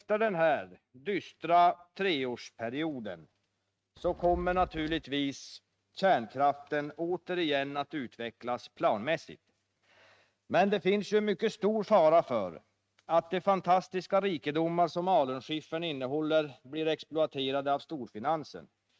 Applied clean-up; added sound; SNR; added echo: neural mask model RNNoise.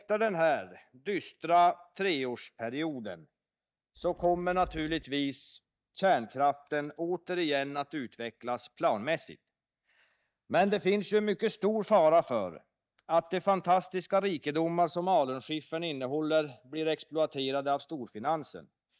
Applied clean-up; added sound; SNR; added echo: neural mask model DeepFilterNet 3.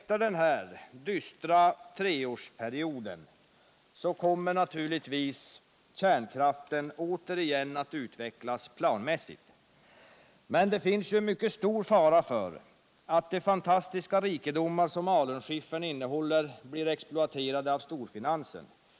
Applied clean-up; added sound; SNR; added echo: neural mask model Resemble Enhance denoiser.